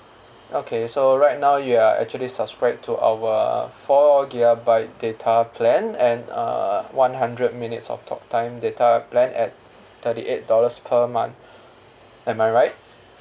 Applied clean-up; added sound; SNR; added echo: none; none; none; none.